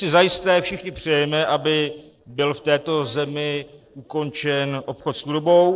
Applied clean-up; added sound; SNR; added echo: neural separator model SepFormer DNS4.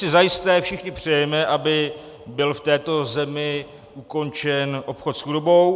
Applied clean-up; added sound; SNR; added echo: none; none; none; none.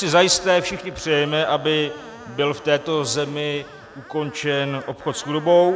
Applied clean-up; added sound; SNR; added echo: none; Screech; 20 dB; none.